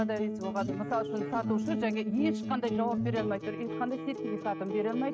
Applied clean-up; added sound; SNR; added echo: neural mask model RNNoise.